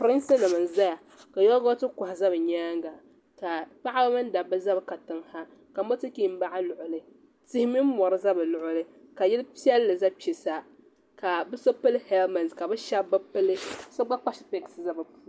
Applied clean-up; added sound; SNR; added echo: none; none; none; none.